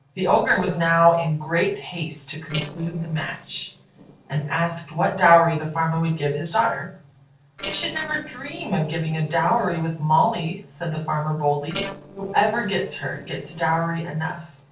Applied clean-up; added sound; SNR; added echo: neural separator model SepFormer DNS4.